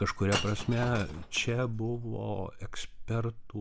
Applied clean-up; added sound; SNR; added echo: none; Shatter / Crushing; 11 dB; none.